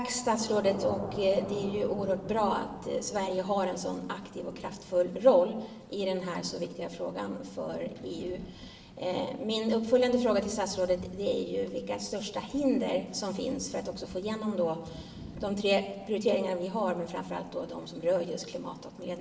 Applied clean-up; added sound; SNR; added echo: none; Thunder / Rain; 16 dB; reverberation time 1.1 s.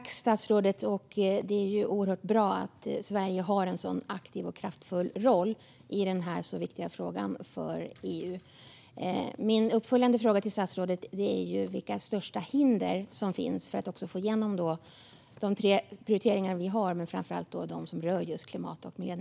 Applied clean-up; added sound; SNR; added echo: none; none; none; none.